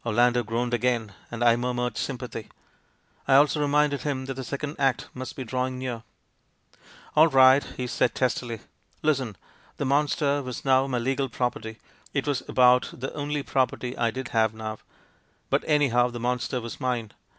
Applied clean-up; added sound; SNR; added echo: none; none; none; none.